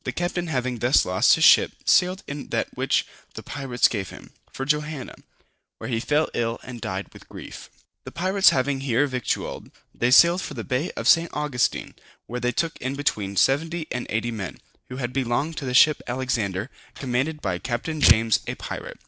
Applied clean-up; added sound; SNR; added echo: neural separator model SepFormer DNS4.